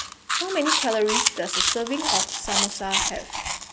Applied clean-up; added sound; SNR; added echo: none; Chewing, mastication; -3 dB; none.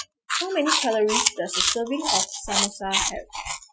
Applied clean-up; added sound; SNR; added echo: classical method Wiener filter.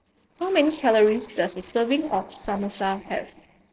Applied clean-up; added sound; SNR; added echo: neural separator model SepFormer DNS4.